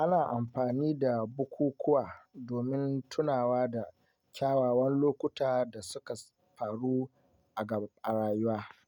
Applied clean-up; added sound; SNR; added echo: none; none; none; none.